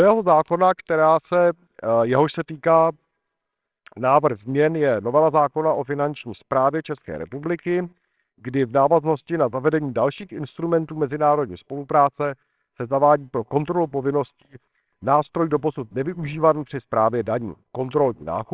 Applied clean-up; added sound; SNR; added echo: neural separator model SepFormer WHAMR!.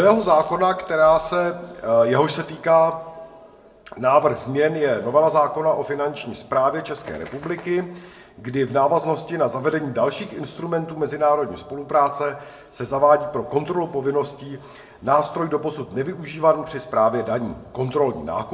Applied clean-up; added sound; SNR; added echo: none; Bird; 20 dB; reverberation time 0.6 s.